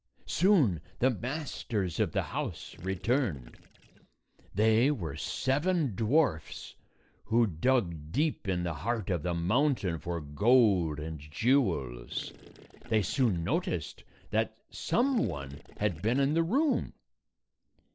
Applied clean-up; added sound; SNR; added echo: neural separator model SepFormer DNS4.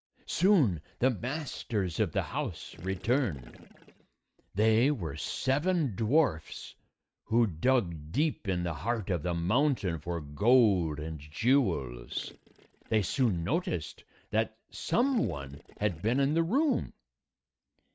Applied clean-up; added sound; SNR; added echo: neural mask model RNNoise.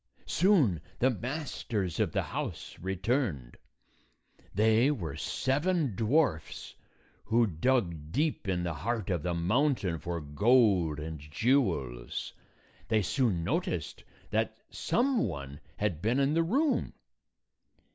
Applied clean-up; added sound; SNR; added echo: none; none; none; none.